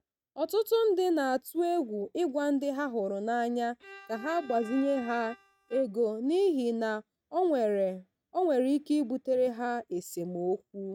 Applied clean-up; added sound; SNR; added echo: neural mask model RNNoise.